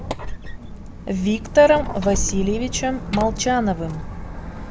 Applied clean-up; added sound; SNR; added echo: none; Squeak; 7 dB; none.